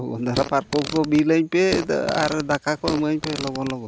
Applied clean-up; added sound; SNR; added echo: none; Fart; 10 dB; none.